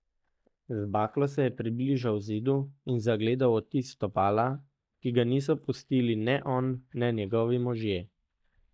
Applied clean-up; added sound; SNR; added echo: neural mask model DeepFilterNet 3.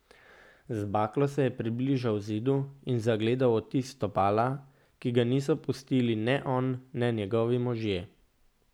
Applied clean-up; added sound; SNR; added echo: none; none; none; none.